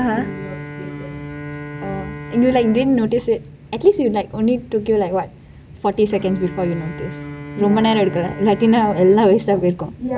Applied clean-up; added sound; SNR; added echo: none; Bowed string instrument; 15 dB; none.